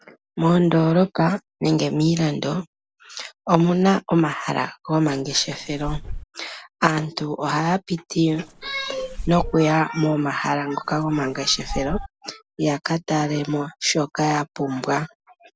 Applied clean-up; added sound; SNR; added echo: none; Fireworks; 11 dB; none.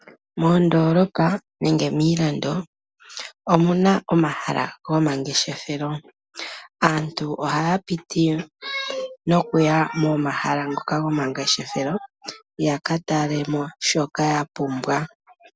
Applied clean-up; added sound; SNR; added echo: none; none; none; none.